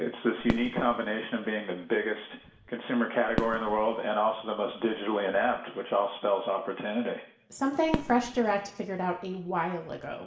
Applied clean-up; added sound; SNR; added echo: none; Fireworks; 11 dB; reverberation time 0.6 s.